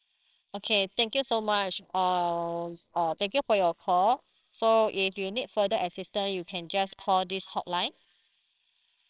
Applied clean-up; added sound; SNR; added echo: neural separator model SepFormer WHAMR!.